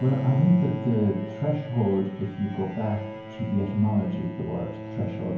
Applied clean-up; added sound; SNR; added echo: none; Bowed string instrument; 11 dB; reverberation time 0.9 s.